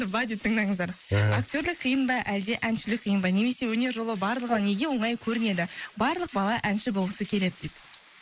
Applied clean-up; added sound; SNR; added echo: neural mask model Resemble Enhance denoiser.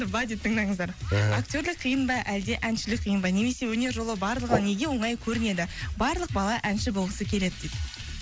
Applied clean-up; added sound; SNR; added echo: none; Whoosh, swoosh, swish; 1 dB; none.